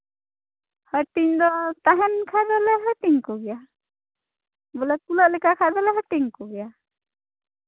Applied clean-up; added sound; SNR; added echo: none; none; none; none.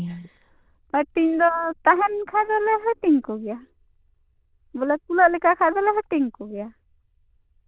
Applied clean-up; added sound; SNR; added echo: neural diffusion model UNIVERSE++.